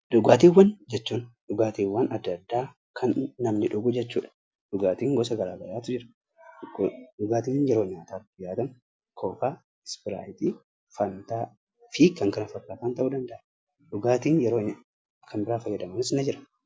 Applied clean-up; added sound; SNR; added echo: none; none; none; none.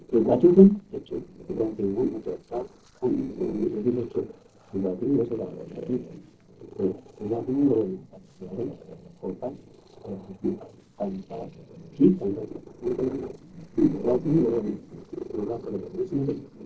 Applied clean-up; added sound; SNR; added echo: neural separator model SepFormer DNS4.